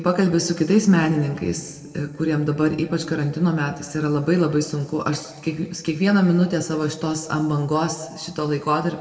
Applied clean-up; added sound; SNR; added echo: none; Musical instrument; 17 dB; reverberation time 1.2 s.